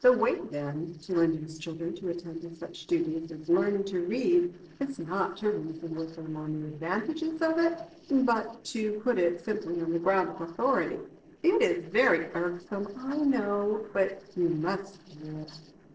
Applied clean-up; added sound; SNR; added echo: neural separator model SepFormer DNS4.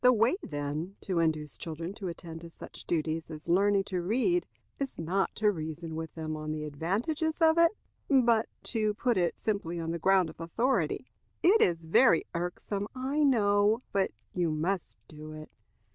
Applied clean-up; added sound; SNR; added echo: none; none; none; none.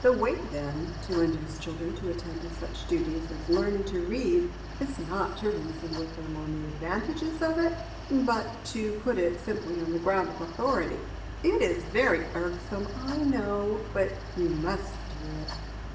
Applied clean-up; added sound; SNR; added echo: none; Mechanical fan; 9 dB; reverberation time 1.4 s.